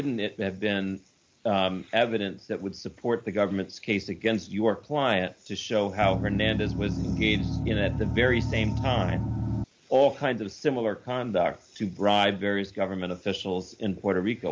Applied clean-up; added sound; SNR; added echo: none; Engine; 1 dB; none.